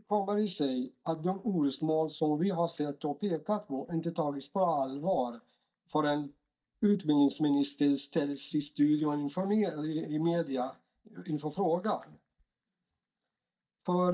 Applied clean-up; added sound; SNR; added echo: neural mask model DeepFilterNet 3.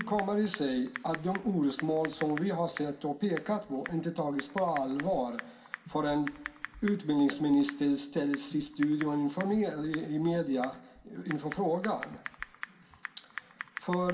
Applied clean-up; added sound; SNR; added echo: none; Typing; 14 dB; reverberation time 0.2 s.